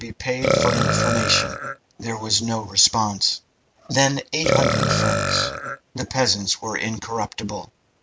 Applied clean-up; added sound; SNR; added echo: none; Burping, eructation; 0 dB; none.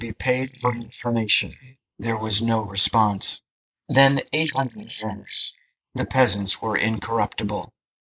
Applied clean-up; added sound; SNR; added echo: neural mask model Resemble Enhance denoiser.